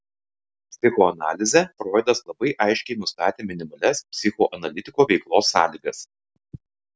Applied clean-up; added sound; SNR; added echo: none; none; none; none.